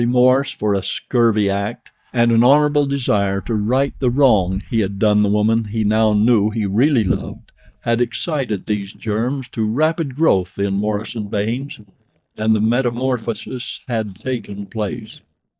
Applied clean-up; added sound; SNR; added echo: neural mask model DeepFilterNet 3.